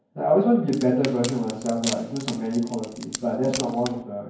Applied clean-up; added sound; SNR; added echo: none; Wood; 13 dB; reverberation time 0.9 s.